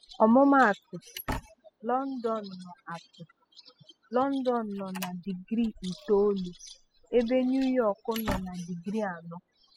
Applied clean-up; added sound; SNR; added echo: classical method spectral subtraction.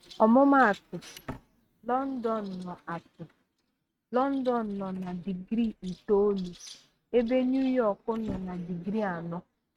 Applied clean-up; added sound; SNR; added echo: neural mask model RNNoise.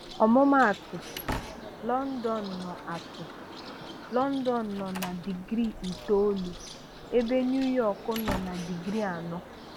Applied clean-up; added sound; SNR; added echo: none; Slam + Bird; 12 dB; none.